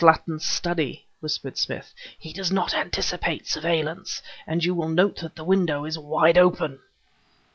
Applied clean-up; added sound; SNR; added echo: none; none; none; none.